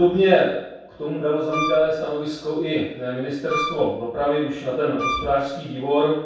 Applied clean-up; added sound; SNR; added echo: none; Wind instrument, woodwind instrument; 7 dB; reverberation time 0.7 s.